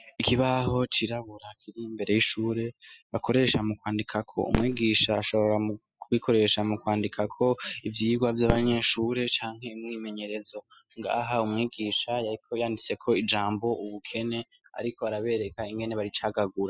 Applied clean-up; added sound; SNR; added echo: classical method spectral subtraction.